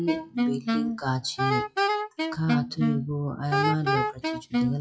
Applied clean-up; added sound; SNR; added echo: classical method WPE with log-MMSE.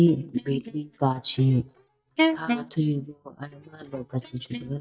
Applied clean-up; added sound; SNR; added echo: neural mask model DeepFilterNet 3.